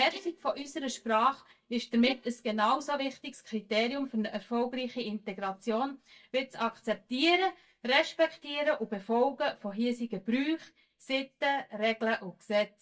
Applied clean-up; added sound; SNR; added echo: neural mask model DeepFilterNet 3.